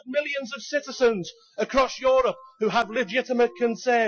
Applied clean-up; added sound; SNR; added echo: classical method Wiener filter.